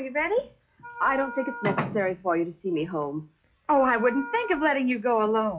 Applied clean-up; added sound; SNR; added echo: classical method log-MMSE.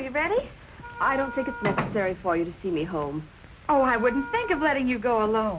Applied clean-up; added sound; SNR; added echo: none; Wind instrument, woodwind instrument; 16 dB; none.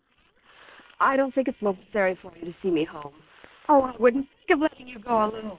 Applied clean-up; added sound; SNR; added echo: neural separator model SepFormer WHAM!.